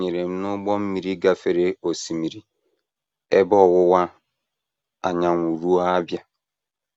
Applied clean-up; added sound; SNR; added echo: none; none; none; none.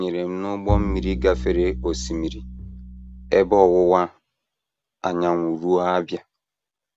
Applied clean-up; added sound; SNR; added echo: none; Bowed string instrument; 6 dB; none.